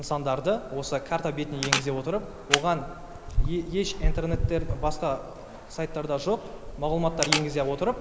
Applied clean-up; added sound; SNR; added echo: none; Camera; 2 dB; none.